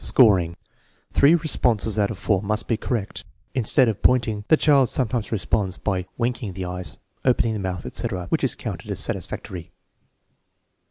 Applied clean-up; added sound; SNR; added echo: none; none; none; none.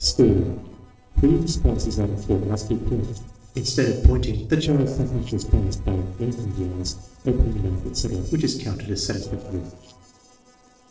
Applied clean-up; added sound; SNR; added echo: neural separator model SepFormer DNS4.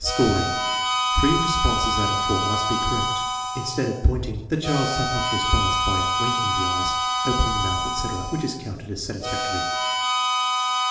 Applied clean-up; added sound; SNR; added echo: none; Harmonica; -2 dB; reverberation time 1.0 s.